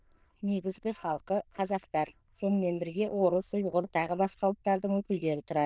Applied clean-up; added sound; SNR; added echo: neural diffusion model UNIVERSE++.